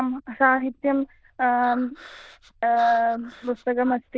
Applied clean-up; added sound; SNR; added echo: neural diffusion model UNIVERSE++.